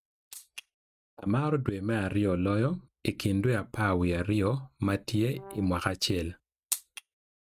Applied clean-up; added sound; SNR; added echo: neural mask model RNNoise.